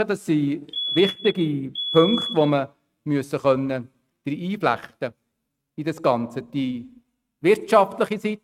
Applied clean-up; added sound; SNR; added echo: neural mask model RNNoise.